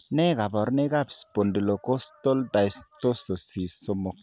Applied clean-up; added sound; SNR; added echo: none; none; none; none.